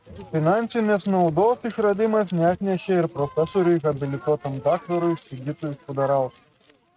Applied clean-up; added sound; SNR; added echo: neural mask model RNNoise.